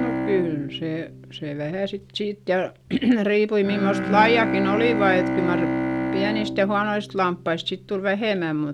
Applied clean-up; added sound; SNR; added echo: none; Bowed string instrument; 5 dB; none.